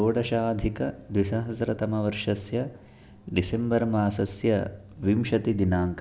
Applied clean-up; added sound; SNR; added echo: none; none; none; none.